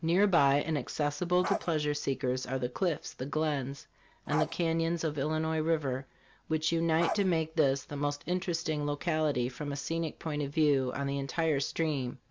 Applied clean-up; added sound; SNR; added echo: none; Bark; 9 dB; none.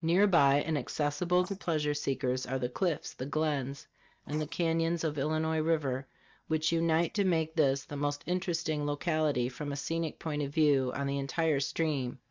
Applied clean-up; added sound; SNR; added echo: neural mask model DeepFilterNet 3.